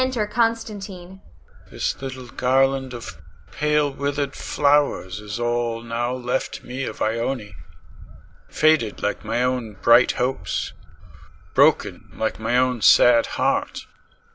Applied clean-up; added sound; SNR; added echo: none; Bird; 18 dB; none.